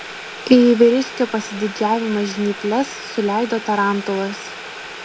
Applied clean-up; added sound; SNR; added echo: none; Boiling; 13 dB; none.